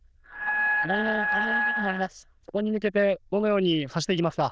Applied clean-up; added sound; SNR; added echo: neural diffusion model UNIVERSE++.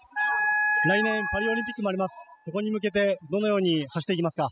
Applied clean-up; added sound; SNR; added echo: classical method spectral subtraction.